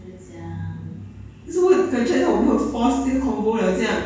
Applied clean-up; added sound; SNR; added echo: none; none; none; reverberation time 0.6 s.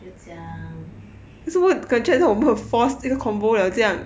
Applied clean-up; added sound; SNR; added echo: none; none; none; none.